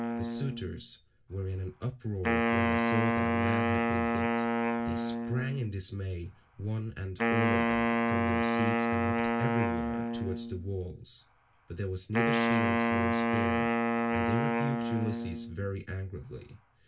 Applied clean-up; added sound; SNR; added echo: none; Wind instrument, woodwind instrument; -5 dB; reverberation time 0.2 s.